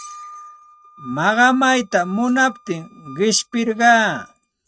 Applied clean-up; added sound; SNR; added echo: neural mask model RNNoise.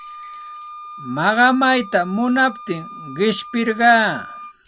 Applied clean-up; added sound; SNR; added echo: none; Wind instrument, woodwind instrument + Keys jangling; 16 dB; none.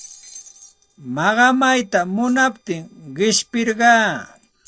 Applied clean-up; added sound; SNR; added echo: neural separator model SepFormer DNS4.